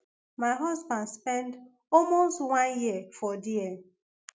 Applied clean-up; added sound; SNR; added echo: none; none; none; none.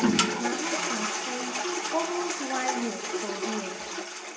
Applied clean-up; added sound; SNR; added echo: none; Toilet flush; -5 dB; reverberation time 0.9 s.